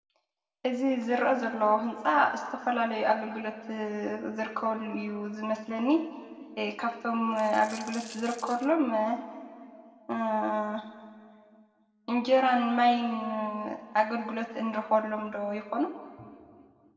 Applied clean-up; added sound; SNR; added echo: none; Coin (dropping); 18 dB; reverberation time 1.9 s.